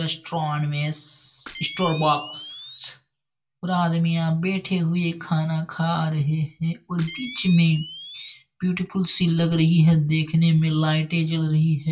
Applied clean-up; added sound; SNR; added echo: none; Camera; 17 dB; reverberation time 0.2 s.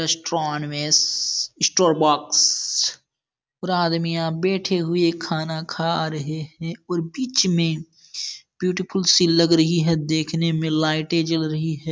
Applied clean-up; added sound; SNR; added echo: none; none; none; none.